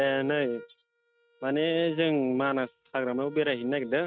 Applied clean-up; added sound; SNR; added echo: neural mask model RNNoise.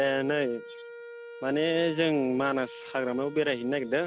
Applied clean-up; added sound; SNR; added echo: none; Wind instrument, woodwind instrument; 16 dB; none.